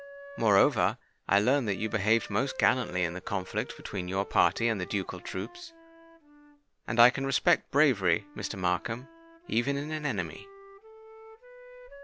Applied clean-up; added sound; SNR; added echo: none; Wind instrument, woodwind instrument; 19 dB; none.